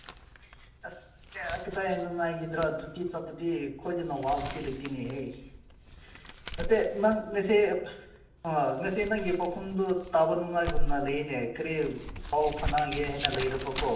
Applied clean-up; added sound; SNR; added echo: none; Crumpling, crinkling; 6 dB; reverberation time 0.8 s.